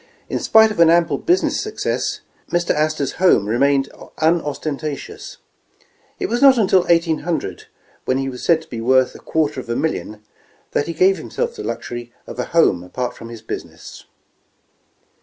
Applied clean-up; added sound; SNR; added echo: none; none; none; none.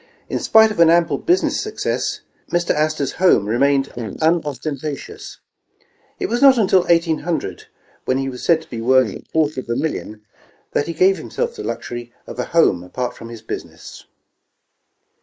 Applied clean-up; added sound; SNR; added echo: neural mask model Resemble Enhance denoiser.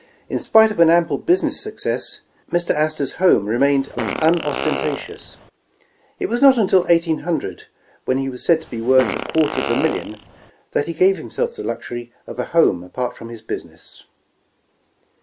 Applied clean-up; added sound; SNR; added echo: none; Fart; 7 dB; none.